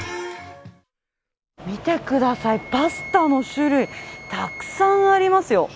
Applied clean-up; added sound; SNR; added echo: none; Wind instrument, woodwind instrument; 19 dB; none.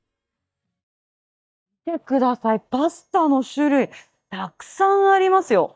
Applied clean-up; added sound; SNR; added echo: neural mask model DeepFilterNet 3.